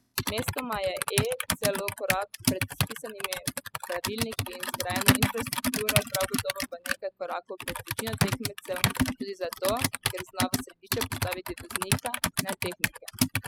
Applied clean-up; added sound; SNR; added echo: classical method spectral subtraction.